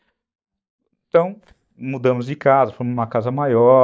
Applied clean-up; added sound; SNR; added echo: neural mask model DeepFilterNet 3.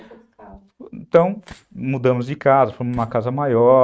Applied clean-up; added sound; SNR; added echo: neural mask model RNNoise.